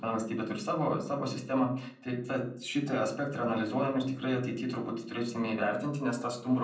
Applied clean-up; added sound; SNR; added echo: none; none; none; reverberation time 0.6 s.